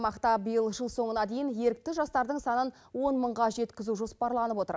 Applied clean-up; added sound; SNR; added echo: none; none; none; none.